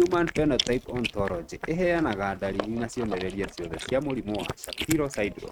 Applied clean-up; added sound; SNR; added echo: neural mask model RNNoise.